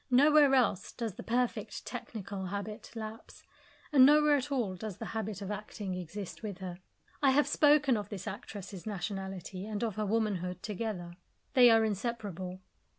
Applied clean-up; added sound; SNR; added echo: none; none; none; none.